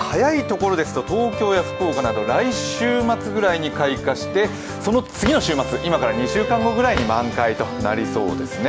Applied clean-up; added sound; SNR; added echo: none; Bowed string instrument + Drawer open or close; 11 dB; none.